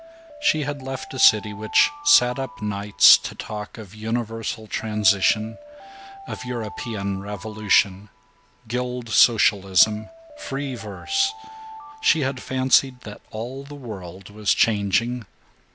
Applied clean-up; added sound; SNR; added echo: none; Alarm; 18 dB; none.